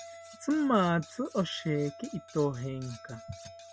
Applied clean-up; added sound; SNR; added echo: none; Wind instrument, woodwind instrument + Cutlery, silverware; 18 dB; none.